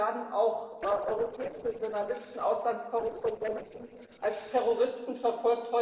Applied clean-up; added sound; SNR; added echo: neural separator model SepFormer DNS4.